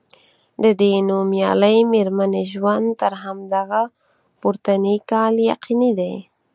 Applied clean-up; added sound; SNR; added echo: none; none; none; none.